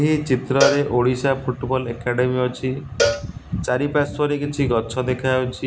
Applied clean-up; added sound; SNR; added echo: none; Cowbell; 7 dB; none.